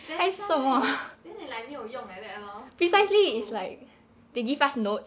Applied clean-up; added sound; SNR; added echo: none; none; none; none.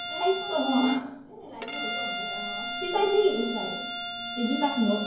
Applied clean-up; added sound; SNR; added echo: none; Bowed string instrument; 5 dB; reverberation time 0.9 s.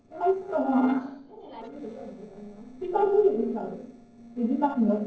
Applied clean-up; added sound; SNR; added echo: neural separator model SepFormer DNS4.